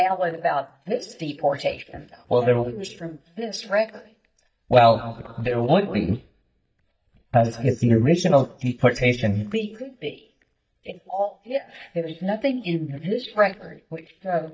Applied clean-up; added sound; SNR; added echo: neural mask model DeepFilterNet 3.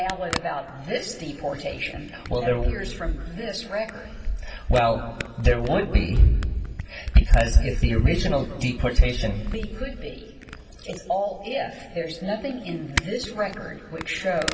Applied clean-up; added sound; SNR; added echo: none; Camera; 16 dB; reverberation time 1.9 s.